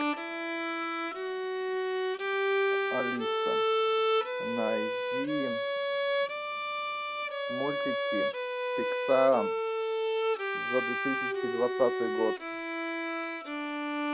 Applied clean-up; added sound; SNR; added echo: none; Bowed string instrument; -4 dB; none.